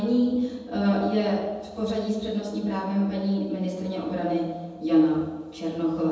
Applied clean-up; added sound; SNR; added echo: none; none; none; reverberation time 1.1 s.